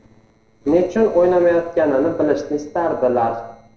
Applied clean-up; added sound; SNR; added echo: neural separator model SepFormer DNS4.